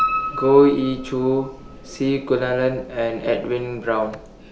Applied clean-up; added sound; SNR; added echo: none; Piano; 10 dB; none.